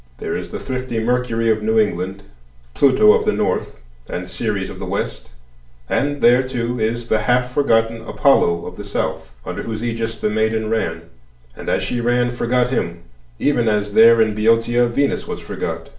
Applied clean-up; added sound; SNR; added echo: none; none; none; reverberation time 0.4 s.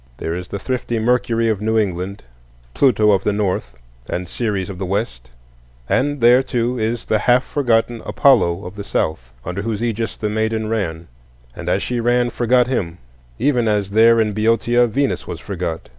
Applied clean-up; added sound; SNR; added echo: none; none; none; none.